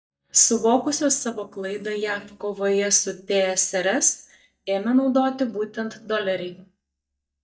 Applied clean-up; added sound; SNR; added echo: neural mask model DeepFilterNet 3.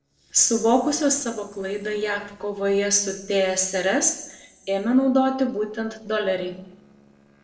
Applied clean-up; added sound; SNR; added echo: neural separator model SepFormer DNS4.